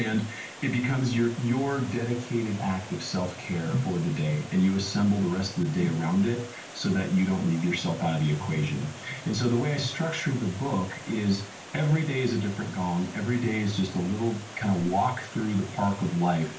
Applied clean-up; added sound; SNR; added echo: none; Water; 16 dB; reverberation time 0.3 s.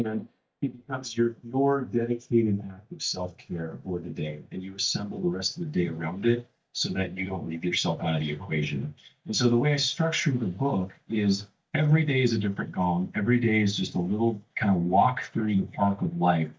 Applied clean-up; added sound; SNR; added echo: neural mask model DeepFilterNet 3.